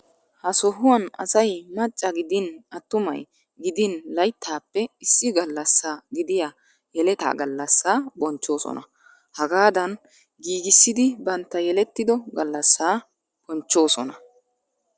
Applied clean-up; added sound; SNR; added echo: none; none; none; none.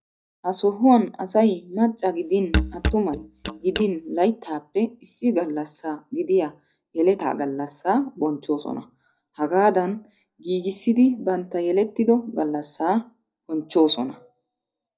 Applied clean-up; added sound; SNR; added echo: neural mask model DeepFilterNet 3.